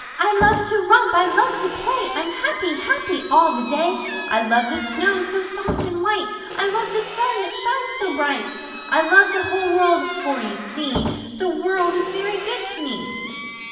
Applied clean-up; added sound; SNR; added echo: none; Squeak / Slam; 10 dB; reverberation time 2.5 s.